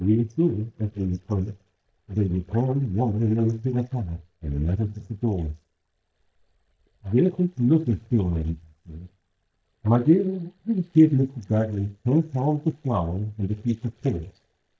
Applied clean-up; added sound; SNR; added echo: neural mask model DeepFilterNet 3.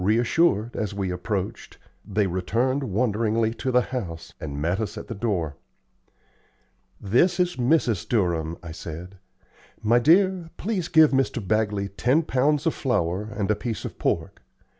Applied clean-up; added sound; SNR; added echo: none; none; none; none.